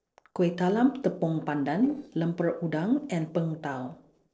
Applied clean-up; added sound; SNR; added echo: neural separator model SepFormer DNS4.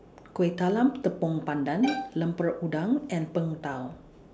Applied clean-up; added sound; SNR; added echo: none; Bowed string instrument; 9 dB; none.